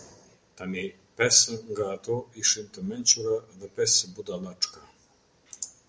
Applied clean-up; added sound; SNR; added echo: none; none; none; none.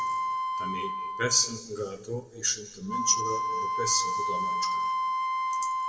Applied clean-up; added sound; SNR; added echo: none; Wind instrument, woodwind instrument; -2 dB; reverberation time 1.1 s.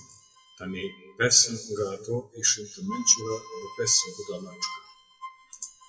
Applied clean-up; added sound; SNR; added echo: classical method WPE with log-MMSE.